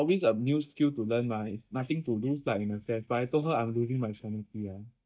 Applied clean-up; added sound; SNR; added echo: neural mask model DeepFilterNet 3.